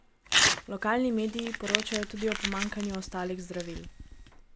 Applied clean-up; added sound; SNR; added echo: none; Crumpling, crinkling / Tearing; -1 dB; none.